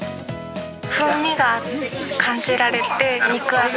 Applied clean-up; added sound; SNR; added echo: none; none; none; none.